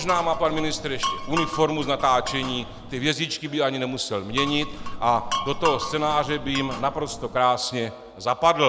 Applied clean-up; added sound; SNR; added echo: none; Glass; 7 dB; none.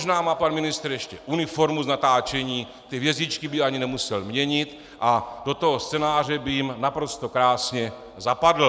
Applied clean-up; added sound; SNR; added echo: none; none; none; none.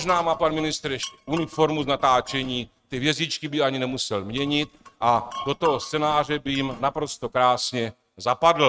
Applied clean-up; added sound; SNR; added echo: neural mask model RNNoise.